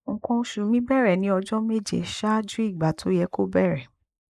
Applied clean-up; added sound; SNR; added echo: neural mask model Resemble Enhance denoiser.